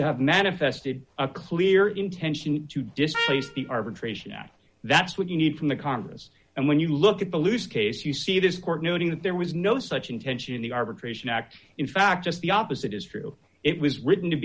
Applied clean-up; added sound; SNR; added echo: none; Trumpet; 7 dB; none.